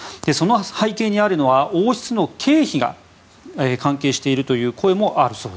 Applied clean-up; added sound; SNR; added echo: none; none; none; none.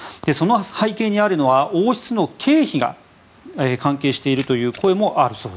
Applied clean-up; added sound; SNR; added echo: neural mask model Resemble Enhance denoiser.